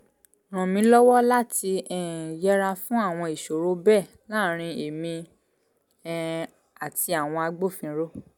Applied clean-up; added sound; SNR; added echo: none; none; none; none.